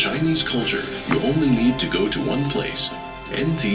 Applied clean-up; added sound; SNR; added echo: none; Clapping; 17 dB; reverberation time 0.3 s.